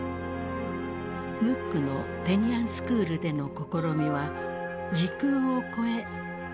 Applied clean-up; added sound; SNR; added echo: none; none; none; none.